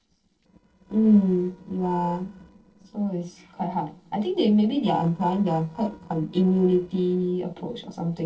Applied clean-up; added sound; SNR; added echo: neural separator model SepFormer DNS4.